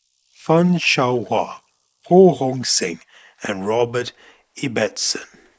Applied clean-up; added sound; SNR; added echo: neural mask model Resemble Enhance denoiser.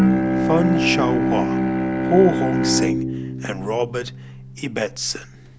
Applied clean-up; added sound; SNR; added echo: none; Bowed string instrument; -2 dB; none.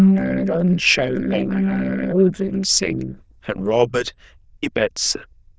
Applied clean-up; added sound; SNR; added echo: neural diffusion model UNIVERSE++.